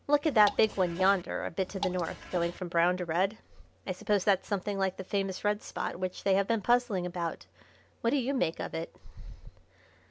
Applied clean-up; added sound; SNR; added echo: none; Drip / Water; 11 dB; none.